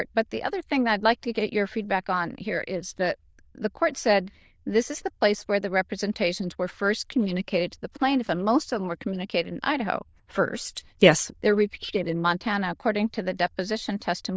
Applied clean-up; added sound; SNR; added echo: neural diffusion model UNIVERSE++.